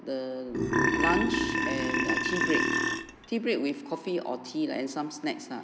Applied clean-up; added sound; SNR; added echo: none; Burping, eructation; -5 dB; none.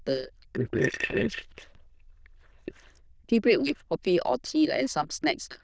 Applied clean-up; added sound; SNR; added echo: neural diffusion model UNIVERSE++.